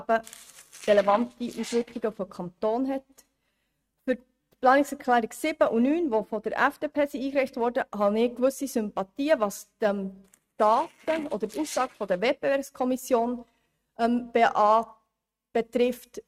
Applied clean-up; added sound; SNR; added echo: neural mask model RNNoise.